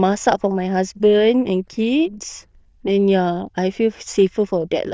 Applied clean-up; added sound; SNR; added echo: neural diffusion model UNIVERSE++.